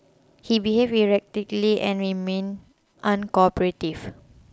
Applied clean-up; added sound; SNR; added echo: none; none; none; none.